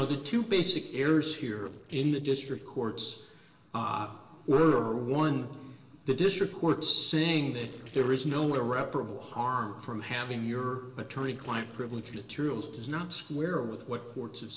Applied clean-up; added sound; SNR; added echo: neural separator model SepFormer DNS4.